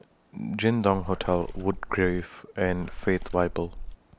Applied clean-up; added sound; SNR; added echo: none; Water / Splash, splatter; 9 dB; none.